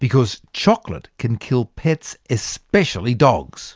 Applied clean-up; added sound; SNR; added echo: none; none; none; none.